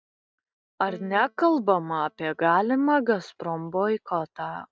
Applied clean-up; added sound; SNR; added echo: neural mask model DeepFilterNet 3.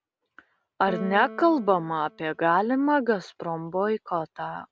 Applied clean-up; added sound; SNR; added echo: none; Piano; 17 dB; none.